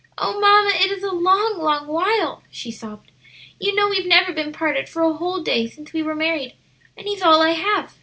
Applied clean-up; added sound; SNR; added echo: none; none; none; none.